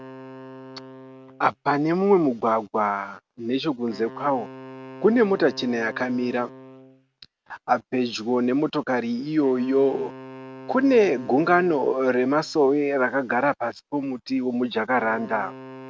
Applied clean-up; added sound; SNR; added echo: none; Wind instrument, woodwind instrument; 19 dB; none.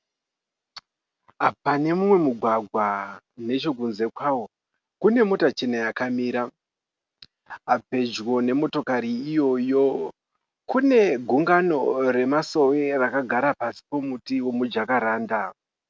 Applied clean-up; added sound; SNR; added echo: none; none; none; none.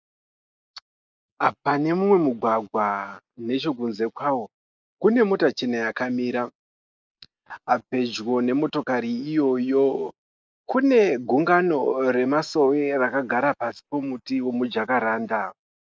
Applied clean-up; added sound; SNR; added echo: neural mask model Resemble Enhance denoiser.